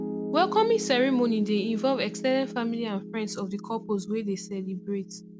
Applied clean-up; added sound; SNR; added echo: none; Piano; 9 dB; none.